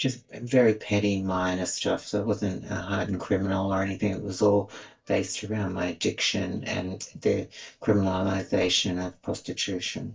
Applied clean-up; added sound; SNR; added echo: neural mask model DeepFilterNet 3.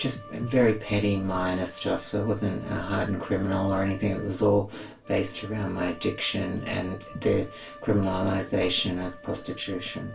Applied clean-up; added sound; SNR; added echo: none; Wind instrument, woodwind instrument; 19 dB; reverberation time 0.2 s.